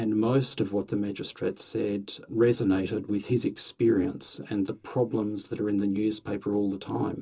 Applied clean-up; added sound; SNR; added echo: none; none; none; reverberation time 0.2 s.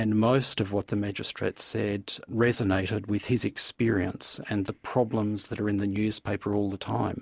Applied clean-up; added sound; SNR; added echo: none; none; none; none.